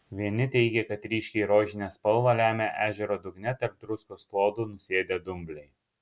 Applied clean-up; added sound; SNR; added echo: none; none; none; none.